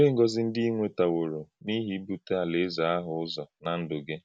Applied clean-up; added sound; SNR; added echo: none; none; none; none.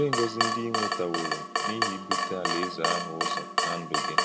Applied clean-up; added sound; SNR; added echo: none; Drip / Water tap, faucet; -4 dB; none.